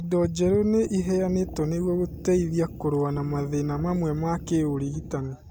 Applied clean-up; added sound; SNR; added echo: none; Wind instrument, woodwind instrument; 13 dB; none.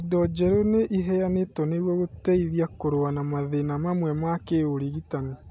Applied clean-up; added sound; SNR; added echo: none; none; none; none.